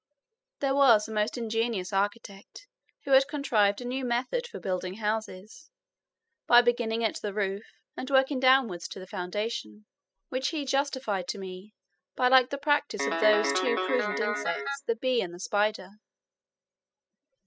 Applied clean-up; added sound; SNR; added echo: classical method spectral subtraction.